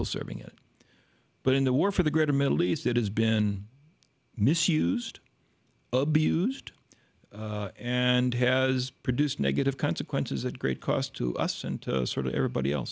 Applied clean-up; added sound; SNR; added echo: none; none; none; none.